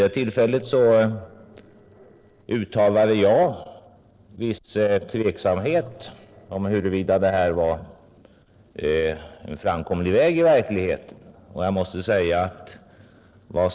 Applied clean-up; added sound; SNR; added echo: neural separator model SepFormer DNS4.